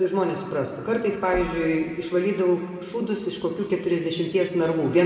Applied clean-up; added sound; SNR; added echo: none; Knock; 18 dB; reverberation time 1.9 s.